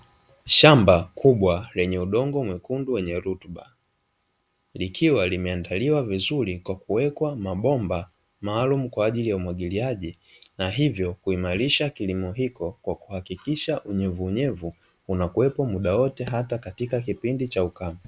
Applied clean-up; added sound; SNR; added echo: none; none; none; none.